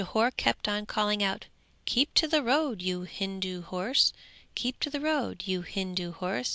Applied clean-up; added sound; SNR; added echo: none; none; none; none.